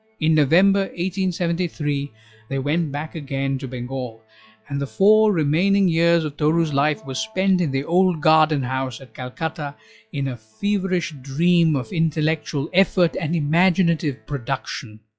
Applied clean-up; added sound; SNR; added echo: classical method log-MMSE.